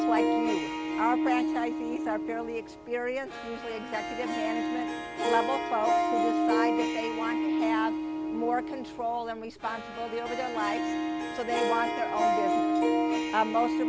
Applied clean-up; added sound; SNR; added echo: none; Harp; -4 dB; none.